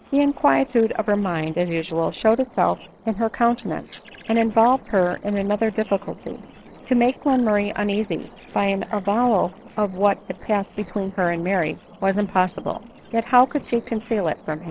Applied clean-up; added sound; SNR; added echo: neural separator model SepFormer DNS4.